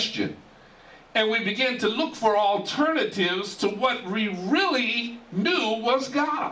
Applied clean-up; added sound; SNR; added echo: none; none; none; none.